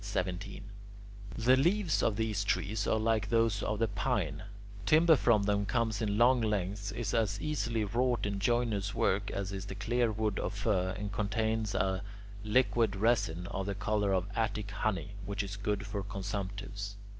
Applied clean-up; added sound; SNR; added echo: none; none; none; none.